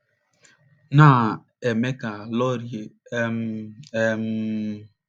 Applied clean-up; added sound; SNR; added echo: none; none; none; none.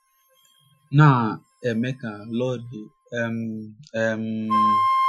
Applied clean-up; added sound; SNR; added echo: classical method Wiener filter.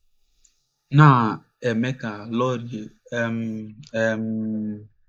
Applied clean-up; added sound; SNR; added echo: neural mask model Resemble Enhance denoiser.